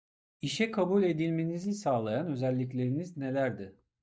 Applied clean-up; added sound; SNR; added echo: neural mask model DeepFilterNet 3.